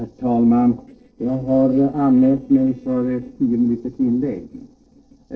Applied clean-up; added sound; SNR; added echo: neural separator model SepFormer DNS4.